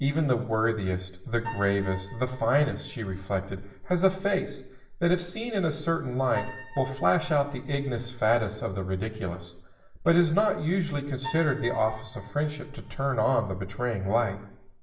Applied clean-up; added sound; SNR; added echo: none; Piano; 20 dB; reverberation time 0.7 s.